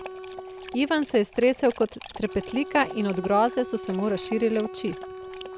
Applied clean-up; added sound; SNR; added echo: none; Wind instrument, woodwind instrument + Dog; 12 dB; none.